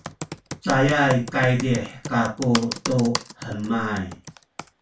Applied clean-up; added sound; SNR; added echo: none; Computer keyboard; 11 dB; reverberation time 0.2 s.